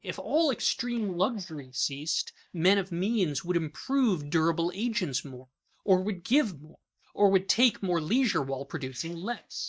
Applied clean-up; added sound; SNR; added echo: neural mask model DeepFilterNet 3.